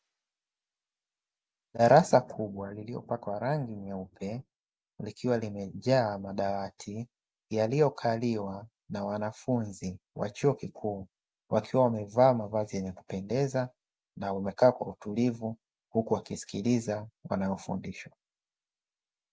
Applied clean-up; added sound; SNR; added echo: none; none; none; none.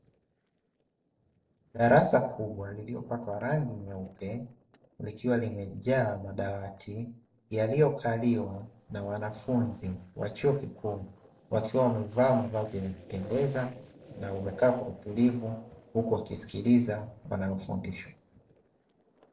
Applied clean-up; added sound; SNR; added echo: neural separator model SepFormer DNS4.